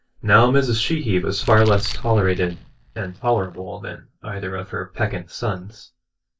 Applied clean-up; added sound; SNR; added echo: neural mask model DeepFilterNet 3.